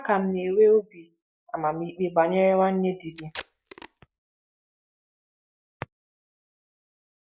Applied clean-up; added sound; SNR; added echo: none; Packing tape, duct tape; 16 dB; none.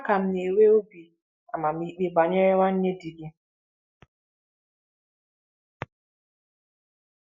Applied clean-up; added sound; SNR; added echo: none; none; none; none.